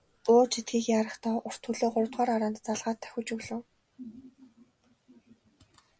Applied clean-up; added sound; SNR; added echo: none; none; none; none.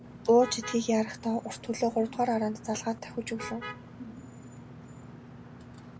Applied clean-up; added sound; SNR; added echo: none; Engine / Mechanisms + Motor vehicle (road); 14 dB; none.